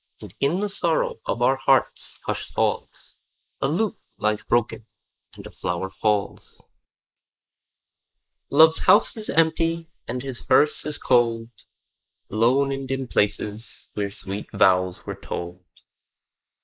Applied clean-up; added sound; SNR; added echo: neural mask model Resemble Enhance denoiser.